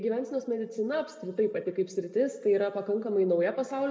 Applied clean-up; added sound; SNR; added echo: none; none; none; reverberation time 1.2 s.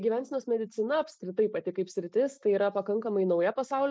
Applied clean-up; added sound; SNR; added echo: none; none; none; none.